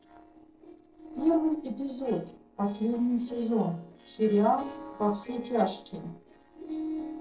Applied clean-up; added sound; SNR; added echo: neural separator model SepFormer DNS4.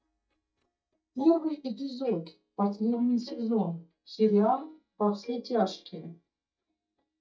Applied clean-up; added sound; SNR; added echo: neural mask model DeepFilterNet 3.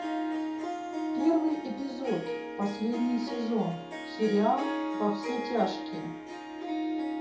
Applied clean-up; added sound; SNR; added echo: none; Harp; 2 dB; reverberation time 0.5 s.